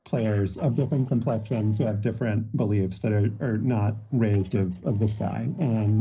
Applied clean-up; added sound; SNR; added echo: neural separator model SepFormer DNS4.